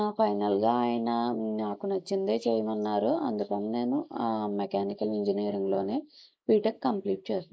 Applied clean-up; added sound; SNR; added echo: neural mask model Resemble Enhance denoiser.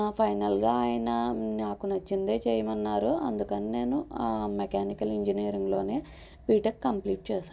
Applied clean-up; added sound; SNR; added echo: none; none; none; none.